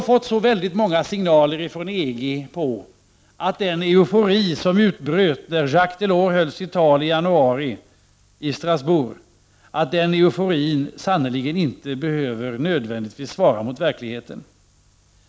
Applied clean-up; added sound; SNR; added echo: none; none; none; none.